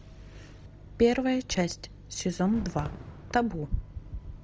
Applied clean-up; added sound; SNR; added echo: none; Fireworks; 17 dB; none.